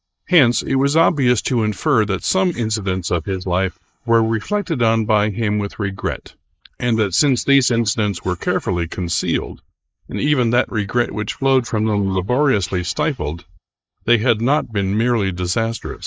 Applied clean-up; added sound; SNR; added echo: neural mask model Resemble Enhance denoiser.